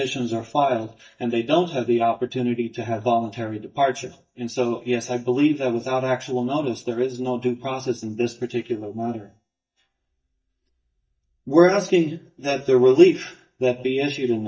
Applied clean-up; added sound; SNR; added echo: neural mask model DeepFilterNet 3.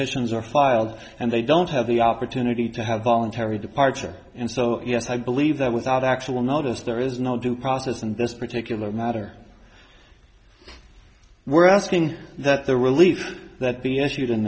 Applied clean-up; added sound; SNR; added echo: none; none; none; none.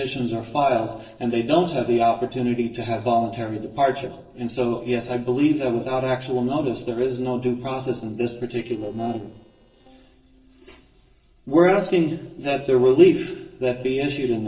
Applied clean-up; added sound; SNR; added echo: neural separator model SepFormer DNS4.